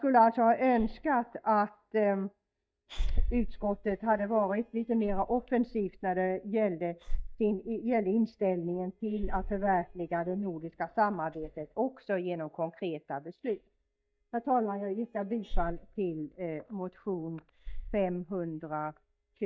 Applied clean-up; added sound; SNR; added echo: neural mask model DeepFilterNet 3.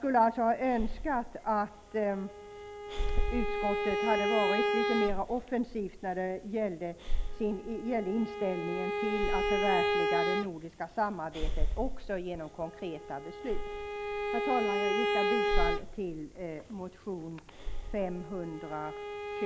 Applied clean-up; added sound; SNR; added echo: none; Bowed string instrument + Breathing; -1 dB; none.